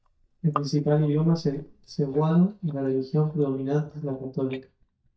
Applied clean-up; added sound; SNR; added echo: neural mask model DeepFilterNet 3.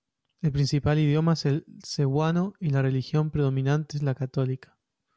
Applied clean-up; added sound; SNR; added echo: none; none; none; none.